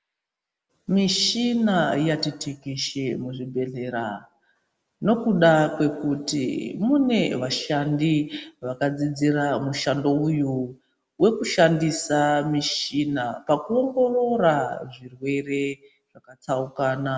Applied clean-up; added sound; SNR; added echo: none; none; none; none.